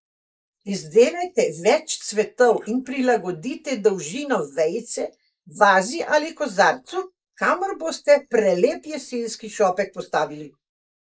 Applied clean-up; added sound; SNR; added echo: neural mask model Resemble Enhance denoiser.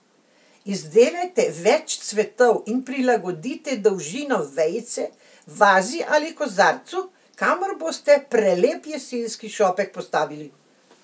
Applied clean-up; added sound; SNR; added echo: none; none; none; none.